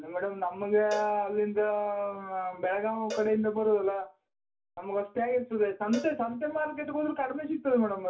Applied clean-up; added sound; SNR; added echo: none; Cowbell; 17 dB; reverberation time 0.2 s.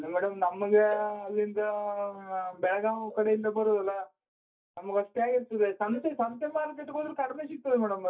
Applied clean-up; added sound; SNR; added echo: neural mask model DeepFilterNet 3.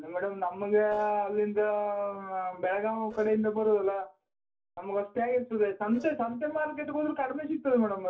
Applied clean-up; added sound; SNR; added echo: neural separator model SepFormer DNS4.